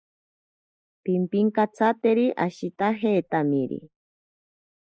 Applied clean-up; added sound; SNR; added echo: neural mask model Resemble Enhance denoiser.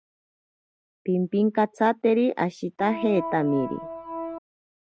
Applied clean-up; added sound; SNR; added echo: none; Organ; 8 dB; none.